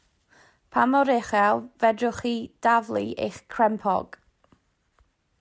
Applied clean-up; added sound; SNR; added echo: none; none; none; none.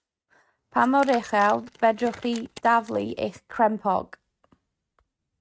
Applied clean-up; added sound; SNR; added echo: neural mask model RNNoise.